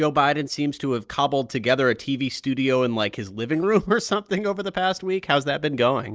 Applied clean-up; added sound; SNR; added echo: neural separator model SepFormer DNS4.